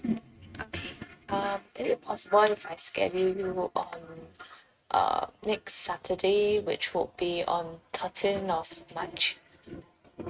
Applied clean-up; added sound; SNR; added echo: neural mask model RNNoise.